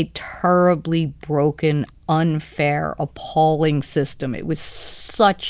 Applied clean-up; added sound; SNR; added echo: none; none; none; none.